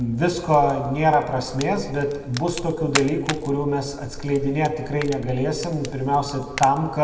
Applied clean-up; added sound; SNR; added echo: none; Fire; 12 dB; reverberation time 1.4 s.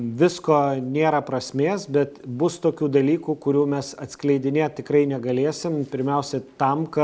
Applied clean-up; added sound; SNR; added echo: none; none; none; none.